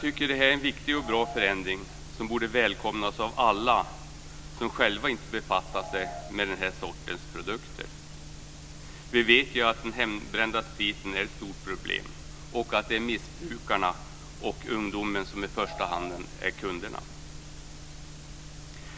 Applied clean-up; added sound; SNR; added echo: none; Piano; 10 dB; none.